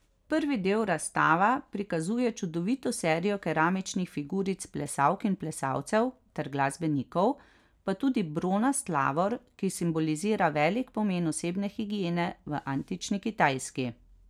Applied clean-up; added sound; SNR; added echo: none; none; none; none.